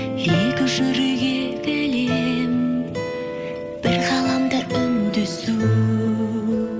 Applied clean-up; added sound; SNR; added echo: none; none; none; none.